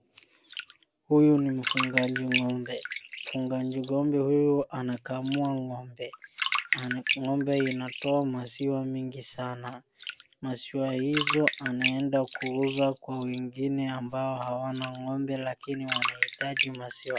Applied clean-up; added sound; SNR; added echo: none; Bathtub (filling or washing); 7 dB; none.